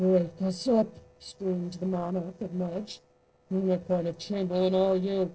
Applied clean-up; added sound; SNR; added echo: neural separator model SepFormer DNS4.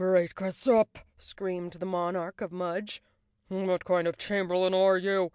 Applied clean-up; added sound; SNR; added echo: none; none; none; none.